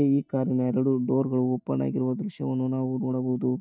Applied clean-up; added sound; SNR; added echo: neural mask model DeepFilterNet 3.